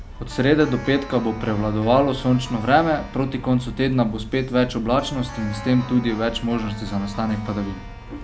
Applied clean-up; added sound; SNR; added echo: none; Keyboard (musical); 13 dB; none.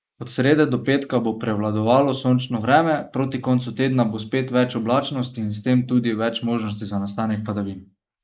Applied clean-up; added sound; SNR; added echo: neural mask model Resemble Enhance denoiser.